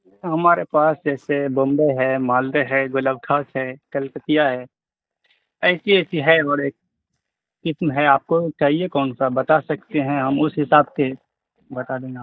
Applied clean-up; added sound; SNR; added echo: neural mask model DeepFilterNet 3.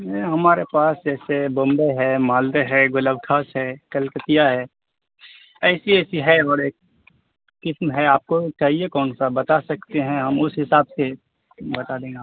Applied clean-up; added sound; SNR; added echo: none; none; none; none.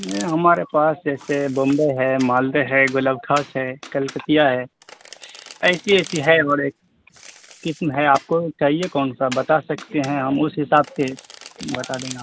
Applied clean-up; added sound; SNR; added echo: none; Domestic sounds, home sounds; 20 dB; none.